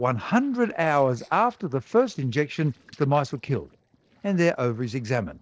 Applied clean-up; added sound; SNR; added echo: neural separator model SepFormer DNS4.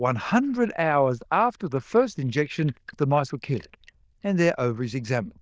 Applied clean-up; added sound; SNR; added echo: neural diffusion model UNIVERSE++.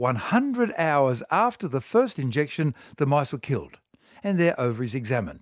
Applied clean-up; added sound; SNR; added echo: none; none; none; none.